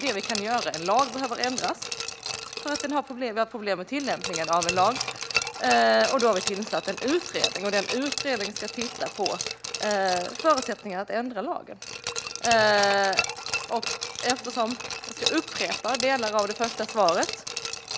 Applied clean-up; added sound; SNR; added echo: none; Glass; 6 dB; none.